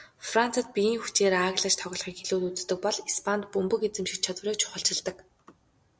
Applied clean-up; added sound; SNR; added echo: none; none; none; none.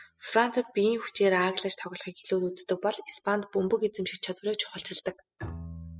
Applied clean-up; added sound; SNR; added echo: classical method spectral subtraction.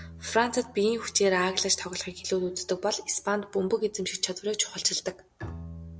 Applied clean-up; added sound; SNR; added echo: none; Bowed string instrument; 19 dB; none.